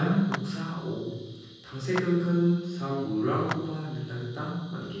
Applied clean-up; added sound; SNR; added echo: none; Clapping; 15 dB; reverberation time 1.3 s.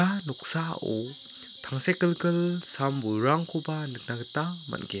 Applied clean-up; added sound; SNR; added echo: none; none; none; none.